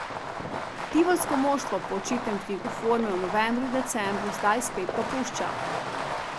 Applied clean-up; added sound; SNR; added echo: none; Fireworks; 4 dB; none.